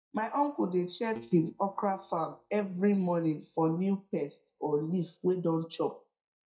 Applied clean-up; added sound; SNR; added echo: neural mask model DeepFilterNet 3.